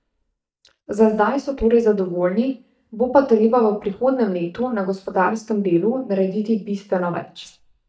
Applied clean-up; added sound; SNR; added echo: neural mask model DeepFilterNet 3.